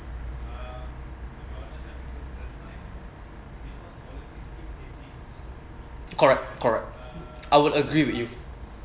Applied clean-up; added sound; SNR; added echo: none; none; none; none.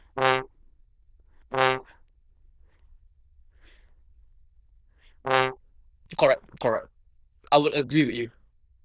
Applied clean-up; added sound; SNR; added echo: neural diffusion model UNIVERSE++.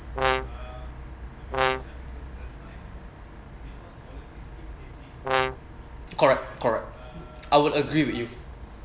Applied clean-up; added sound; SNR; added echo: none; Brass instrument; -1 dB; none.